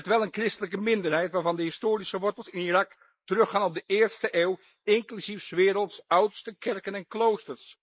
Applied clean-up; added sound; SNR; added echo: neural mask model Resemble Enhance denoiser.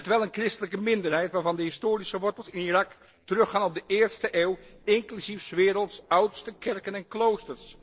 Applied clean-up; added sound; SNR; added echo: neural separator model SepFormer DNS4.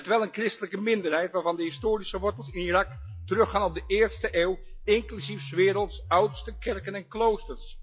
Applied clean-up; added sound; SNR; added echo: classical method log-MMSE.